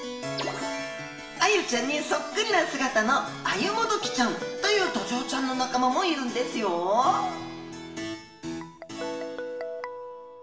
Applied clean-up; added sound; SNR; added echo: none; Guitar; 14 dB; reverberation time 1.1 s.